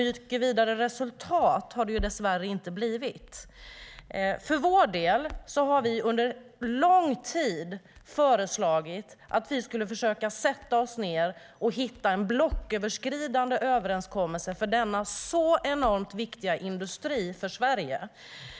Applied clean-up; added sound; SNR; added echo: none; Crackle; 19 dB; none.